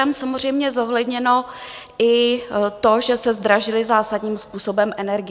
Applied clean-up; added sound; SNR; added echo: none; none; none; none.